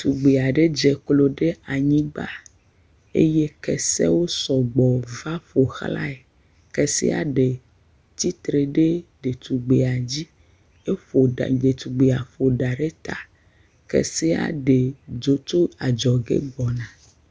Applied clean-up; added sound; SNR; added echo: none; none; none; none.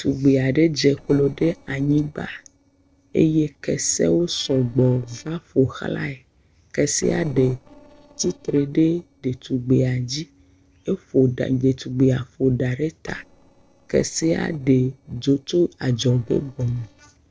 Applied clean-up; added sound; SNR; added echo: neural separator model SepFormer DNS4.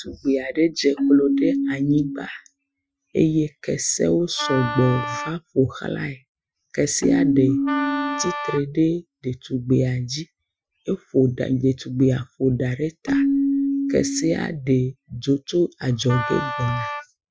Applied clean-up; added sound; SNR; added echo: classical method Wiener filter.